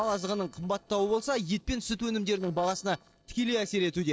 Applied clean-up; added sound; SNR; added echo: neural separator model SepFormer DNS4.